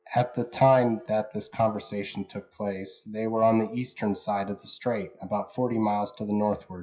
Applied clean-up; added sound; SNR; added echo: classical method WPE with log-MMSE.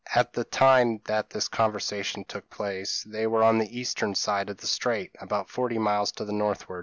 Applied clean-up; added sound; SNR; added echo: none; none; none; none.